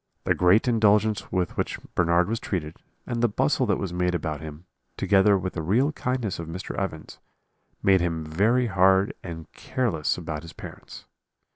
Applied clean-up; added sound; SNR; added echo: none; none; none; none.